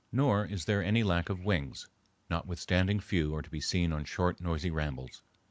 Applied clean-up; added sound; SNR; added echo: none; none; none; none.